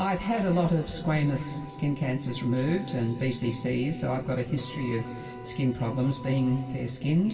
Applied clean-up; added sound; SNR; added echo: none; none; none; reverberation time 2.4 s.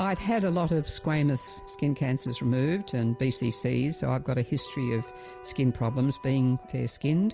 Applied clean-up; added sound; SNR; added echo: none; none; none; none.